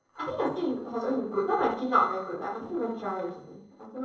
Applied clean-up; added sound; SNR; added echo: neural separator model SepFormer DNS4.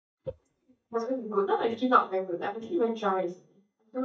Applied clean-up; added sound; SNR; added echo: neural mask model DeepFilterNet 3.